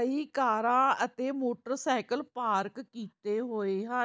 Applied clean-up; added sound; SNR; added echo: none; none; none; none.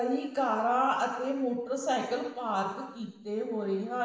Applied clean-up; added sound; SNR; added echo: none; none; none; reverberation time 1.0 s.